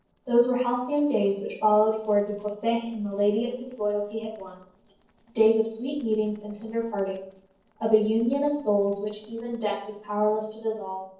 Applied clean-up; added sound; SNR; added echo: neural separator model SepFormer DNS4.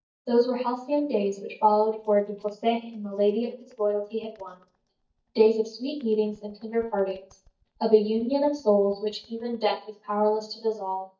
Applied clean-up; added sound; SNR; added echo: neural mask model DeepFilterNet 3.